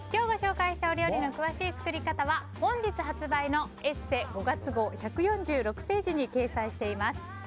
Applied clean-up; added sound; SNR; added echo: none; none; none; none.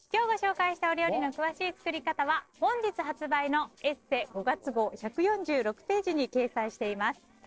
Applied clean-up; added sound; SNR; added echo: neural separator model SepFormer DNS4.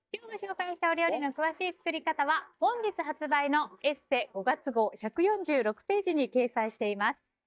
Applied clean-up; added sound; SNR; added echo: neural mask model DeepFilterNet 3.